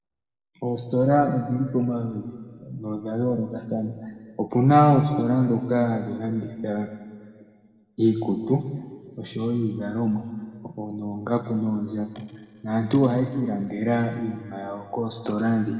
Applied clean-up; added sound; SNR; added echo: none; none; none; reverberation time 1.9 s.